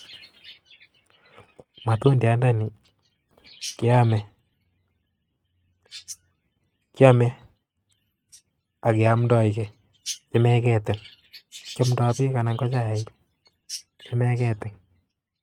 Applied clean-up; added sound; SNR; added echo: neural mask model RNNoise.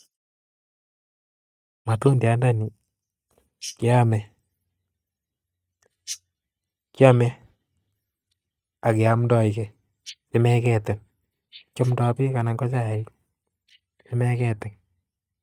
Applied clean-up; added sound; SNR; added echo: neural mask model DeepFilterNet 3.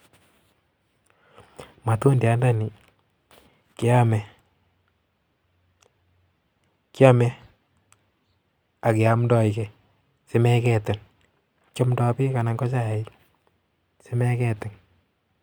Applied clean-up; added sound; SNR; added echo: none; none; none; none.